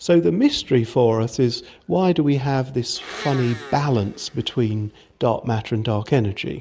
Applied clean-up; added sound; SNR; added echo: none; Domestic sounds, home sounds; 17 dB; none.